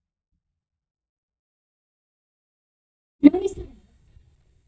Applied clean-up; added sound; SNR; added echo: neural mask model DeepFilterNet 3.